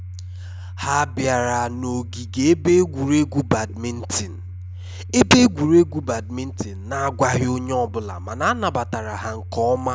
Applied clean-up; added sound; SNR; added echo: none; Domestic sounds, home sounds; 12 dB; none.